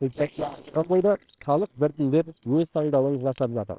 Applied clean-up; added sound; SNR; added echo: neural separator model SepFormer WHAMR!.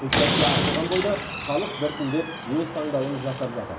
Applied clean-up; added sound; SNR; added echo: none; Slam; 1 dB; reverberation time 0.7 s.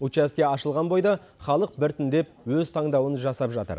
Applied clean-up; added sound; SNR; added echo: none; none; none; none.